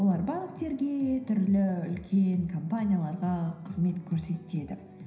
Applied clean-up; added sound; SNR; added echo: none; none; none; reverberation time 0.9 s.